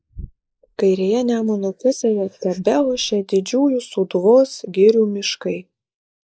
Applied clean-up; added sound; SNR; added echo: neural mask model Resemble Enhance denoiser.